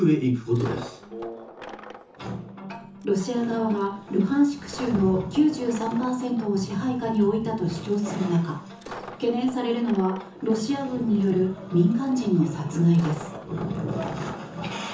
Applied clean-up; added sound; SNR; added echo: none; Coin (dropping); 19 dB; reverberation time 0.6 s.